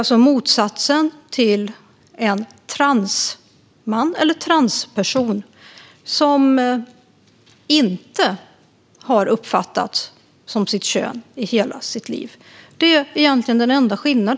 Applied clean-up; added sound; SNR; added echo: none; none; none; none.